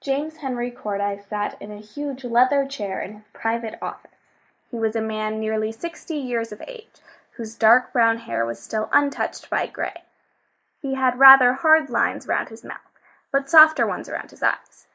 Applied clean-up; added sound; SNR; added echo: neural mask model Resemble Enhance denoiser.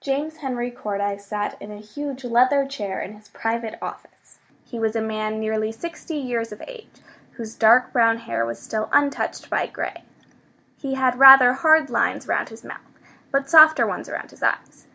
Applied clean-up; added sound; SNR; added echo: none; none; none; none.